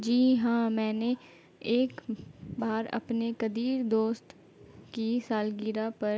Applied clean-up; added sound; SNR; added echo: none; none; none; none.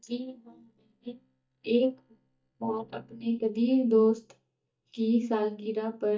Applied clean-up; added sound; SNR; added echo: neural mask model DeepFilterNet 3.